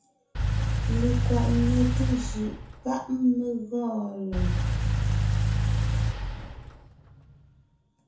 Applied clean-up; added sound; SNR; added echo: none; Engine / Car; -4 dB; reverberation time 0.7 s.